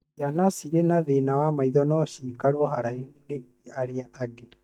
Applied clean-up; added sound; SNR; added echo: neural mask model DeepFilterNet 3.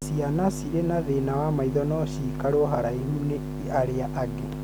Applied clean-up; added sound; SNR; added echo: none; none; none; none.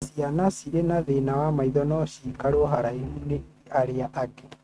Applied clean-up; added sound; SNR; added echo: neural mask model RNNoise.